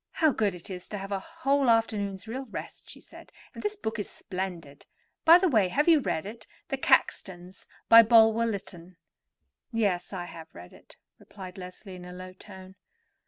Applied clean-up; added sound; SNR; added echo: none; none; none; none.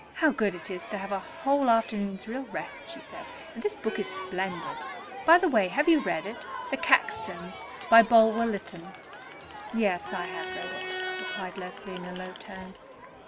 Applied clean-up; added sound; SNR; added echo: none; Crowd; 11 dB; none.